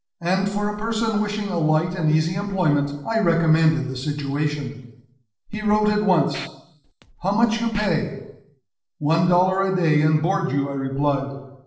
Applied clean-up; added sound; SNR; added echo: neural separator model SepFormer DNS4.